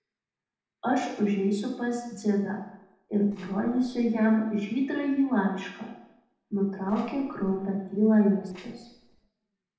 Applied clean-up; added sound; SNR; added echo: neural separator model SepFormer DNS4.